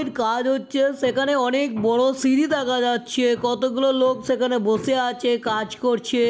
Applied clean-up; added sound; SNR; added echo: none; none; none; none.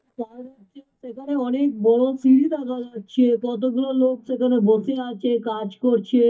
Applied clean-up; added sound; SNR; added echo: neural mask model DeepFilterNet 3.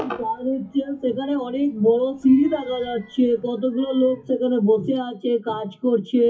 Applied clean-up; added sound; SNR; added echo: classical method WPE with log-MMSE.